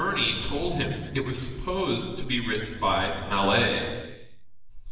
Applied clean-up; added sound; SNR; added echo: none; Bowed string instrument; 17 dB; reverberation time 1.2 s.